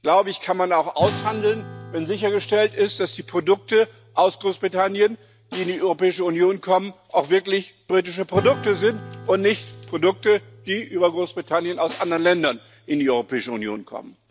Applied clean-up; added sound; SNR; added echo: none; Acoustic guitar / Strum + Snare drum; 17 dB; none.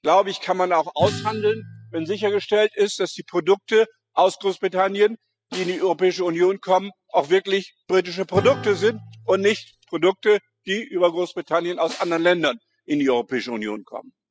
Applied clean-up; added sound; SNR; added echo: classical method spectral subtraction.